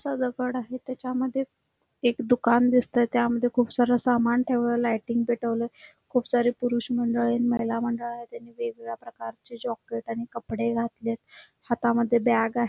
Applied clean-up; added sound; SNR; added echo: none; none; none; none.